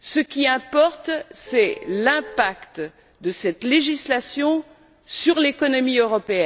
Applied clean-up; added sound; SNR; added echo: none; Vehicle horn, car horn, honking; 18 dB; none.